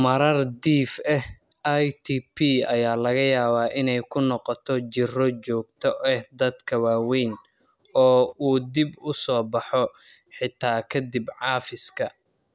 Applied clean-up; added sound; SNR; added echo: none; none; none; none.